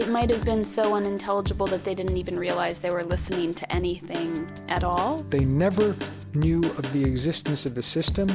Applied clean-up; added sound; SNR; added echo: none; Drum kit; 8 dB; none.